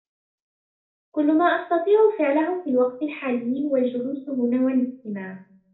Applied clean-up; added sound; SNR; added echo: none; none; none; reverberation time 0.4 s.